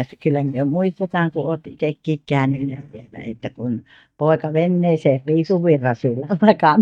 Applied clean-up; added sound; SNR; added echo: neural mask model DeepFilterNet 3.